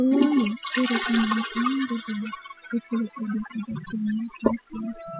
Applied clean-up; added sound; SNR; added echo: classical method spectral subtraction.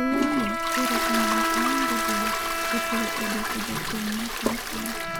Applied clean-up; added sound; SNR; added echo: none; Toilet flush + Bowed string instrument; -4 dB; none.